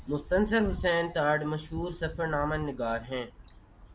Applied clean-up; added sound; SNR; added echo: none; Bird; 12 dB; none.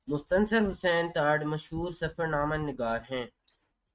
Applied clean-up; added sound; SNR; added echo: neural mask model RNNoise.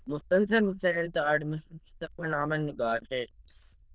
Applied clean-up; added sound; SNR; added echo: neural diffusion model UNIVERSE++.